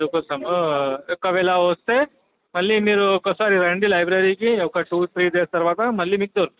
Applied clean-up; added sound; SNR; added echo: none; none; none; none.